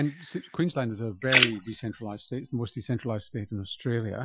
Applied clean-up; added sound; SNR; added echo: classical method Wiener filter.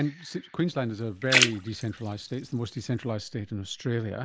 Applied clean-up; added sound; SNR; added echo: none; Splash, splatter; 1 dB; none.